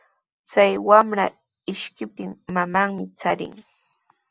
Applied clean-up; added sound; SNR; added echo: none; none; none; none.